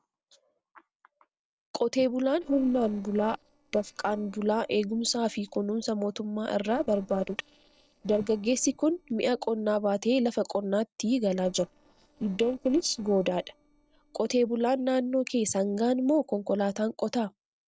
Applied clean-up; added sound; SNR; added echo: neural separator model SepFormer DNS4.